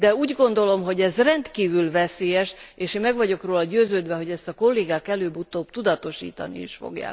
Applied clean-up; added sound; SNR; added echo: none; none; none; none.